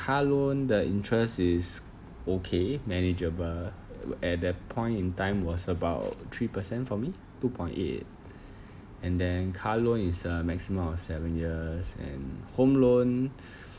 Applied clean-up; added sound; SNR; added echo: none; none; none; none.